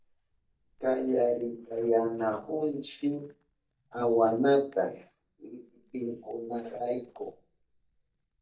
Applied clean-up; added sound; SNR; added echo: neural mask model DeepFilterNet 3.